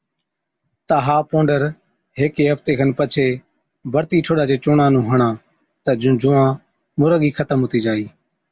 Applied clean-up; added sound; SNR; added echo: none; none; none; none.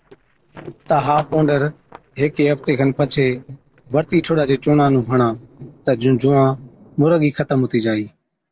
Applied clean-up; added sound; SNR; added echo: neural separator model SepFormer DNS4.